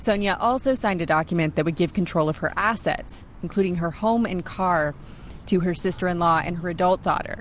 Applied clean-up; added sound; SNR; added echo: none; none; none; none.